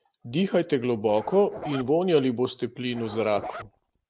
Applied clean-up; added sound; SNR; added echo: none; Zipper (clothing); 15 dB; none.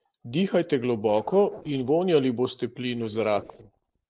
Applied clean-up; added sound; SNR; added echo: neural separator model SepFormer DNS4.